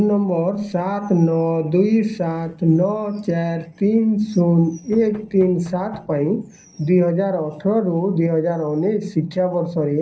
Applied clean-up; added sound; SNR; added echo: neural separator model SepFormer DNS4.